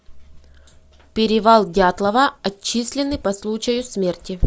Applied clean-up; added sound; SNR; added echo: none; none; none; none.